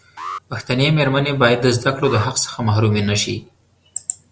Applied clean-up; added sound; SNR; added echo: none; Alarm; 18 dB; none.